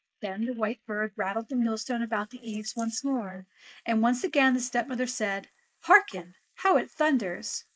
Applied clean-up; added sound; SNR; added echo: neural mask model Resemble Enhance denoiser.